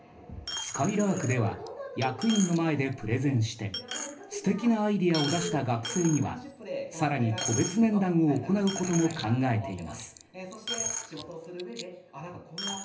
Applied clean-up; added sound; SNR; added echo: none; Coin (dropping); 11 dB; reverberation time 0.3 s.